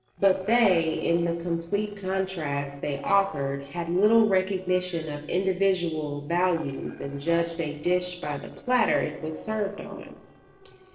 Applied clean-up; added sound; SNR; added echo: neural separator model SepFormer DNS4.